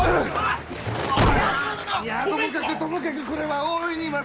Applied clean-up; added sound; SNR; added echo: none; Applause; 17 dB; none.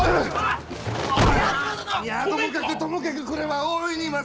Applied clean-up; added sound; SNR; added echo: none; none; none; none.